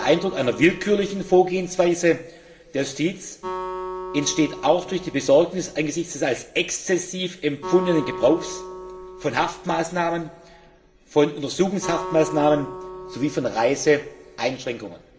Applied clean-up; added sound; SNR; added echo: none; Acoustic guitar; 14 dB; reverberation time 1.3 s.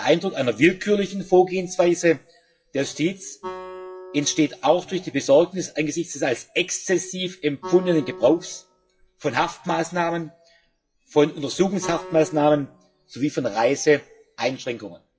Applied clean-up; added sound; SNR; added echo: classical method WPE with log-MMSE.